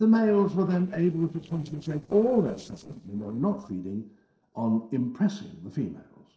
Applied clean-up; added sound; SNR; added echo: neural separator model SepFormer DNS4.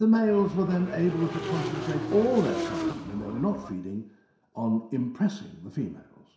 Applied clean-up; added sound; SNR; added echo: none; Motorcycle / Engine; 6 dB; reverberation time 0.7 s.